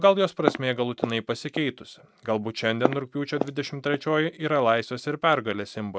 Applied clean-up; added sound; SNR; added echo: neural mask model RNNoise.